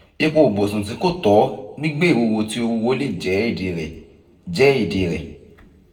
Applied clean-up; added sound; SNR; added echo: none; none; none; reverberation time 0.6 s.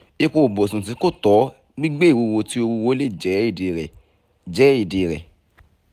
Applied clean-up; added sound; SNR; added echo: none; none; none; none.